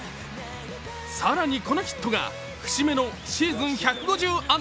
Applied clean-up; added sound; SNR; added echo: none; none; none; none.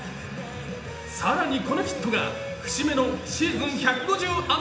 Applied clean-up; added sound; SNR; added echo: none; none; none; reverberation time 0.8 s.